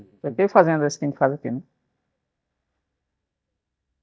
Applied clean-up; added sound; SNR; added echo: neural mask model DeepFilterNet 3.